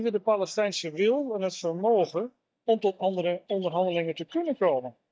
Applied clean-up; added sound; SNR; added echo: neural mask model DeepFilterNet 3.